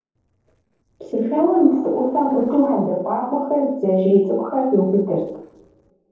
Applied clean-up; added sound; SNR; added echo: neural separator model SepFormer DNS4.